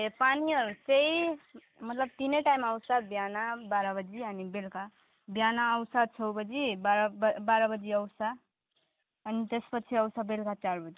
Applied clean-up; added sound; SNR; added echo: none; none; none; none.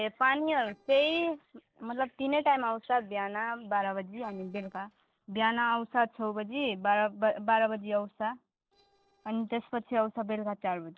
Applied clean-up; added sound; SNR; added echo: neural separator model SepFormer DNS4.